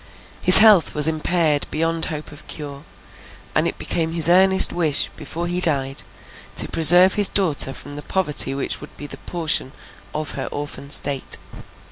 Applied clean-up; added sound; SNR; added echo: none; none; none; none.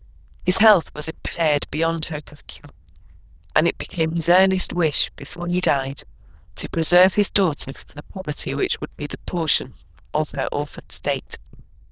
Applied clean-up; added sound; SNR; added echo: neural diffusion model UNIVERSE++.